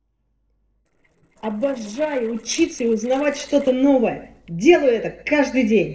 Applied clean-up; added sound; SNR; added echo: neural separator model SepFormer DNS4.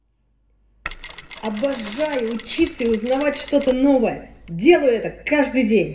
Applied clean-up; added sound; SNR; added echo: none; Mechanisms; 14 dB; reverberation time 0.7 s.